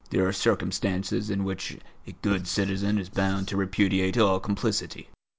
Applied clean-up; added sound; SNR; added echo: none; Writing; 16 dB; none.